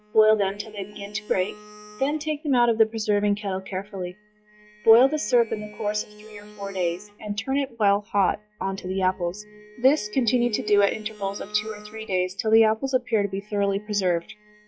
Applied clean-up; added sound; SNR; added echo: classical method log-MMSE.